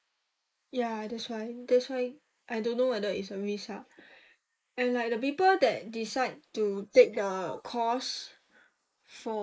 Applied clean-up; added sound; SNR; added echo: neural mask model Resemble Enhance denoiser.